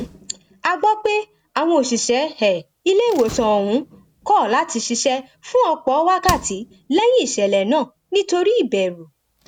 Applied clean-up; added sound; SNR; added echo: none; Slam; 20 dB; none.